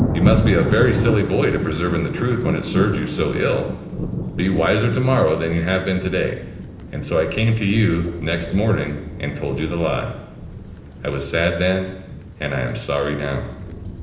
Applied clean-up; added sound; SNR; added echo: none; Thunder; 5 dB; reverberation time 0.9 s.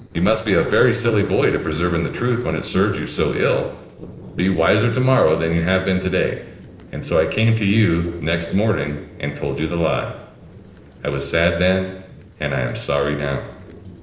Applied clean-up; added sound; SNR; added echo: neural separator model SepFormer DNS4.